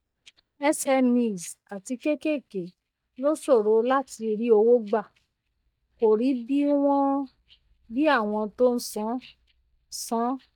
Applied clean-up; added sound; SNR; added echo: neural mask model DeepFilterNet 3.